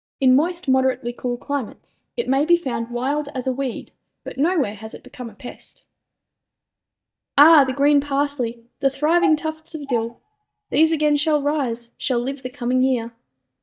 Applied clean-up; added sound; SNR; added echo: neural mask model DeepFilterNet 3.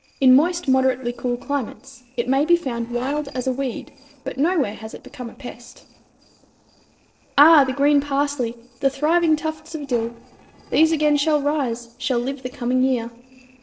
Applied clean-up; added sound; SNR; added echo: neural separator model SepFormer DNS4.